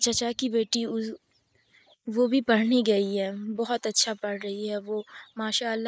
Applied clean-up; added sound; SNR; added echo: neural mask model Resemble Enhance denoiser.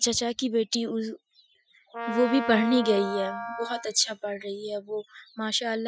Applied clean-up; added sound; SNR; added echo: classical method Wiener filter.